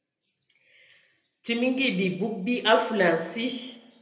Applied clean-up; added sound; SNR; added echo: none; none; none; reverberation time 0.7 s.